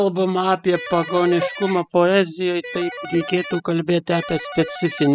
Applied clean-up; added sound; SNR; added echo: classical method spectral subtraction.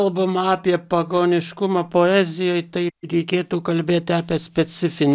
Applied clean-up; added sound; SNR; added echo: none; none; none; none.